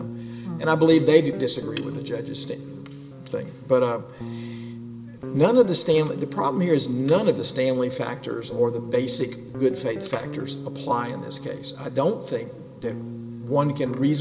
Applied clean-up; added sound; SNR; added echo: none; Guitar; 12 dB; reverberation time 0.4 s.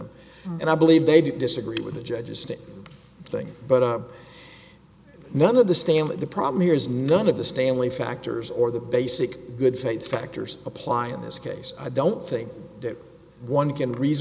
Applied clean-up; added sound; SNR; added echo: none; none; none; none.